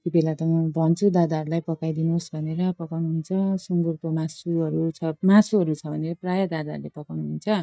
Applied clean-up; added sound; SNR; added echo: neural mask model DeepFilterNet 3.